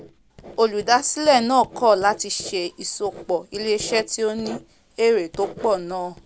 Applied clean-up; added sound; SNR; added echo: none; Writing; 18 dB; none.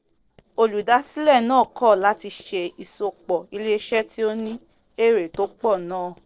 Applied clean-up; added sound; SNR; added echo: neural separator model SepFormer DNS4.